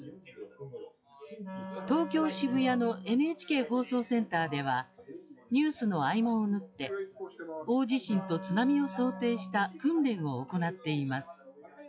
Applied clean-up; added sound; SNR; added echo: classical method log-MMSE.